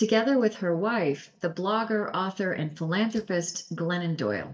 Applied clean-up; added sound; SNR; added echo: neural mask model DeepFilterNet 3.